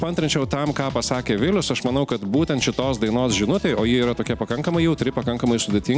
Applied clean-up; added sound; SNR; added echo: none; none; none; none.